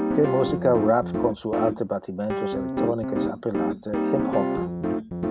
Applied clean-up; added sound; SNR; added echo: none; Piano; 1 dB; none.